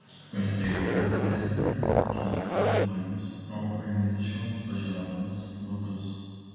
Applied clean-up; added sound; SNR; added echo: none; Zipper (clothing); -2 dB; reverberation time 2.1 s.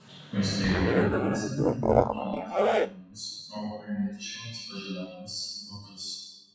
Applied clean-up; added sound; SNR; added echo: classical method WPE with log-MMSE.